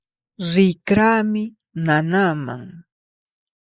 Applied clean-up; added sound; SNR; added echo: neural mask model Resemble Enhance denoiser.